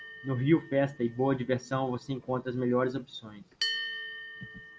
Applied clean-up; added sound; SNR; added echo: none; Bell; 11 dB; none.